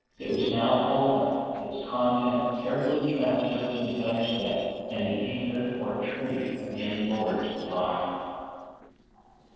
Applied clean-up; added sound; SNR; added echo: neural separator model SepFormer DNS4.